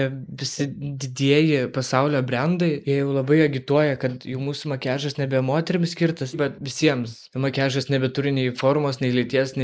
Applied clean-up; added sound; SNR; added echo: neural mask model Resemble Enhance denoiser.